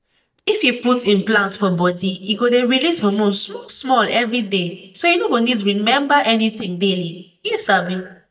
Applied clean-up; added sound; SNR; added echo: neural mask model DeepFilterNet 3.